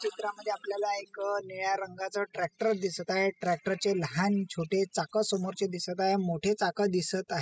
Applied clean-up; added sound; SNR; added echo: classical method spectral subtraction.